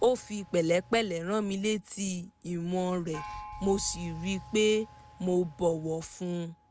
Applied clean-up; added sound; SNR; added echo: none; Gong + Engine / Car; 18 dB; none.